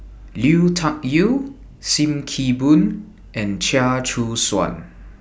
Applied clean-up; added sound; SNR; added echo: none; none; none; none.